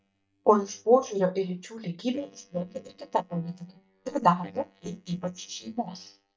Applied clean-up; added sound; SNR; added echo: neural mask model DeepFilterNet 3.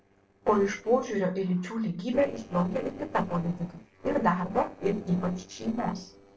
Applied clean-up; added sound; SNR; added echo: neural separator model SepFormer DNS4.